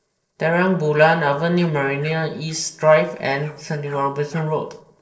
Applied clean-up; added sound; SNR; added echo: neural separator model SepFormer DNS4.